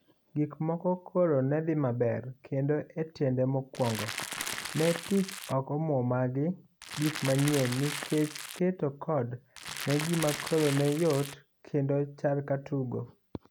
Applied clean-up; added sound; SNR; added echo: none; Crackle; 8 dB; none.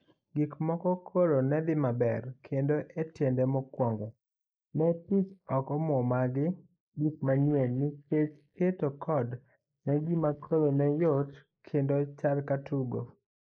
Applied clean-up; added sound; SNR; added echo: neural mask model Resemble Enhance denoiser.